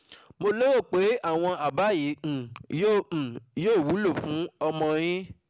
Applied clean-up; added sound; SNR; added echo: none; none; none; none.